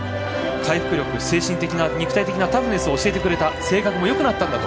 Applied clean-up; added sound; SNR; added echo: none; none; none; none.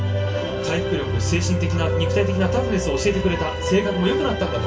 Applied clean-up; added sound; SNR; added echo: none; Bowed string instrument; 4 dB; reverberation time 0.2 s.